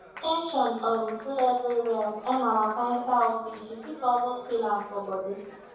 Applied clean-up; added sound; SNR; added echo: none; Applause; 18 dB; reverberation time 0.7 s.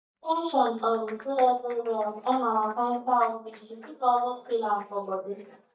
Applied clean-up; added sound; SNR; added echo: neural mask model DeepFilterNet 3.